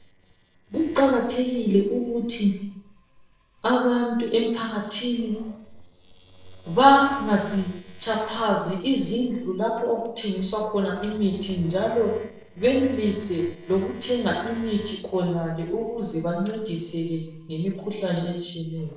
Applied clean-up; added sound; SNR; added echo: neural separator model SepFormer DNS4.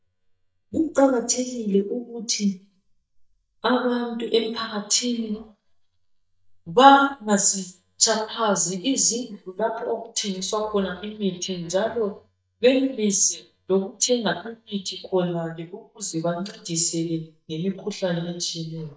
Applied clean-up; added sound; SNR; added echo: neural mask model DeepFilterNet 3.